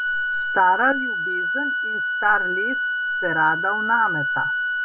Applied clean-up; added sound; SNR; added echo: none; Organ; 0 dB; none.